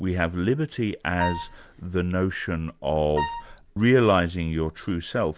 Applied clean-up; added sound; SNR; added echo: none; Wind instrument, woodwind instrument; 8 dB; none.